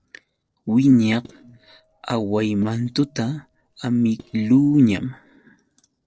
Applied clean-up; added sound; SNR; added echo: neural separator model SepFormer DNS4.